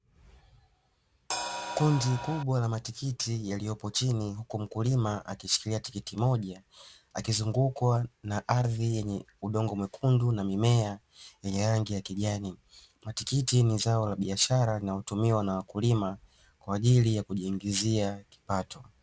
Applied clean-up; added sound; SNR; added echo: none; Crash cymbal; 7 dB; none.